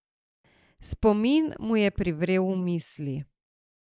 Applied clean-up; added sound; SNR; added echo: neural mask model Resemble Enhance denoiser.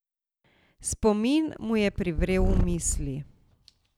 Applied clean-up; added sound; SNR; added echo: none; Purr; 1 dB; none.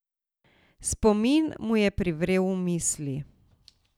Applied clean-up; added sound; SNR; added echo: none; none; none; none.